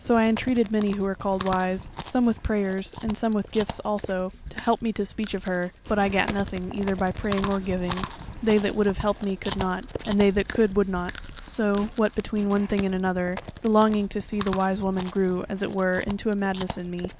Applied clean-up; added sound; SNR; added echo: none; Chewing, mastication; 11 dB; none.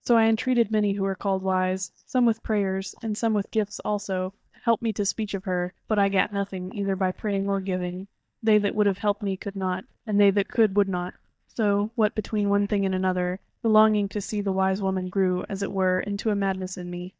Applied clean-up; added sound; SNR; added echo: neural mask model DeepFilterNet 3.